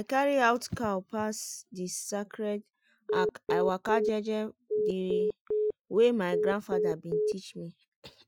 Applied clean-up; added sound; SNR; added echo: classical method Wiener filter.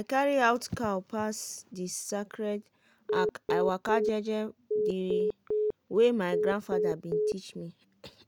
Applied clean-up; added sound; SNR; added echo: none; Telephone; 0 dB; none.